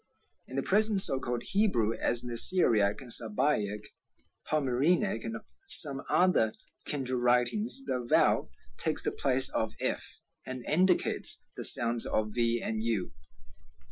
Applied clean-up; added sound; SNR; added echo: classical method Wiener filter.